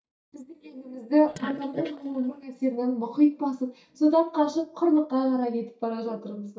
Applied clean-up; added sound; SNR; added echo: neural mask model DeepFilterNet 3.